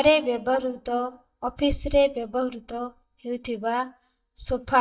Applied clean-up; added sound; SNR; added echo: neural mask model DeepFilterNet 3.